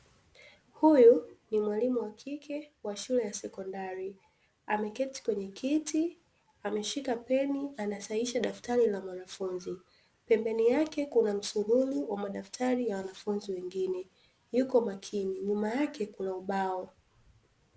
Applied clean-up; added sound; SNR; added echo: none; none; none; none.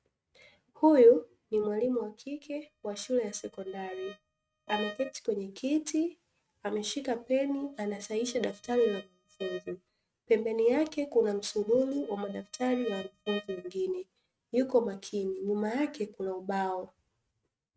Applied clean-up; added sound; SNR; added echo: neural mask model RNNoise.